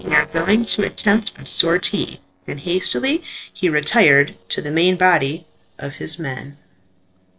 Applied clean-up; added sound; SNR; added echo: neural separator model SepFormer DNS4.